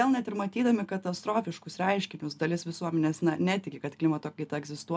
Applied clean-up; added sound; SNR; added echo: none; none; none; none.